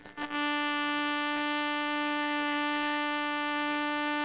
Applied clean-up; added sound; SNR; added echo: neural separator model SepFormer WHAMR!.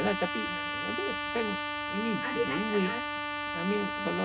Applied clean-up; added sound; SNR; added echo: none; Trumpet; 1 dB; reverberation time 0.3 s.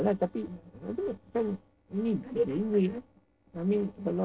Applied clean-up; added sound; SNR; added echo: neural separator model SepFormer DNS4.